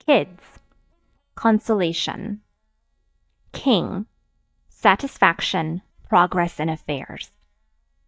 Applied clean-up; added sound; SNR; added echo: neural mask model DeepFilterNet 3.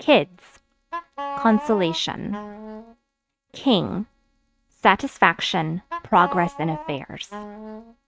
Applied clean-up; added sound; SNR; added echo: neural mask model RNNoise.